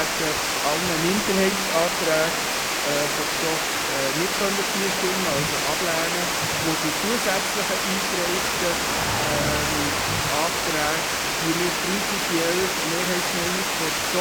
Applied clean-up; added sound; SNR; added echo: none; Water; -3 dB; none.